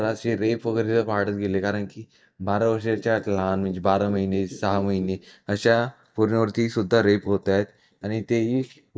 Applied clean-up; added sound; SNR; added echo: neural mask model DeepFilterNet 3.